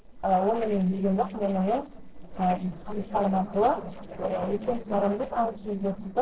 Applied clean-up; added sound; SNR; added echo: neural separator model SepFormer DNS4.